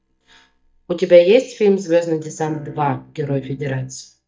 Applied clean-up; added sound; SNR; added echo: neural mask model DeepFilterNet 3.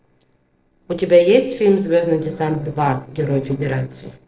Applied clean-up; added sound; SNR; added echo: neural separator model SepFormer DNS4.